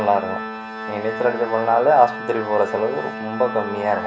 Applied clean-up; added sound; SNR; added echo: none; Organ; 9 dB; none.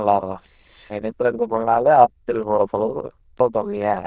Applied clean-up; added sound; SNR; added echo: neural diffusion model UNIVERSE++.